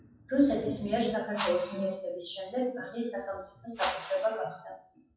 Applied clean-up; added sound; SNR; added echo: classical method WPE with log-MMSE.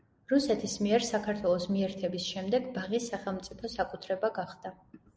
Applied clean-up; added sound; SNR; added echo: none; none; none; none.